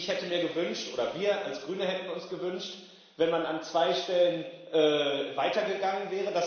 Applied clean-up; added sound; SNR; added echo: none; none; none; reverberation time 1.1 s.